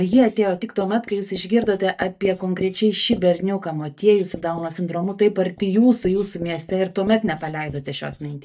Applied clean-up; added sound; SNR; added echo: neural mask model DeepFilterNet 3.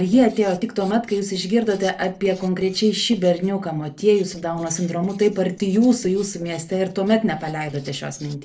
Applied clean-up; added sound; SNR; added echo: neural separator model SepFormer DNS4.